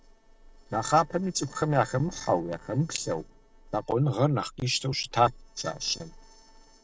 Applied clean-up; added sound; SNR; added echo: neural separator model SepFormer DNS4.